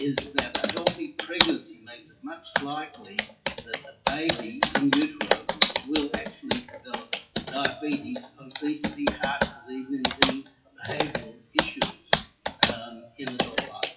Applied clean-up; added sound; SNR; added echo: classical method WPE with log-MMSE.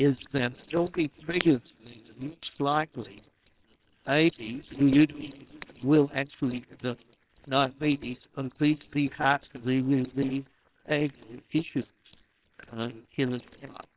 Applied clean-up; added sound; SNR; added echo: neural separator model SepFormer WHAMR!.